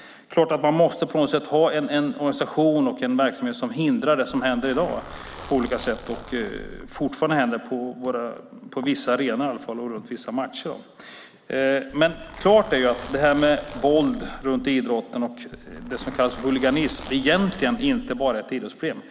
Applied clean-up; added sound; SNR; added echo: none; Zipper (clothing); 16 dB; none.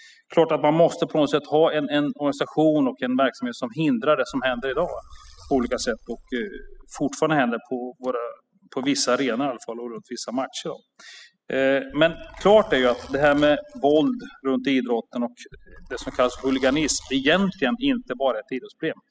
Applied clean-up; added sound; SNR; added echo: classical method spectral subtraction.